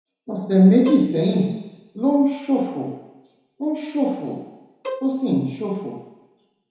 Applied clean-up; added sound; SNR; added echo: none; Bowed string instrument; 14 dB; reverberation time 1.0 s.